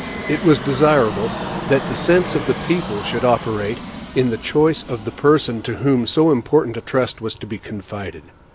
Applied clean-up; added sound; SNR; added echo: none; Fixed-wing aircraft, airplane; 11 dB; none.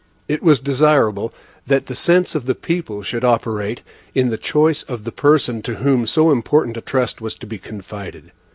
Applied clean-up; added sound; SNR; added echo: none; none; none; none.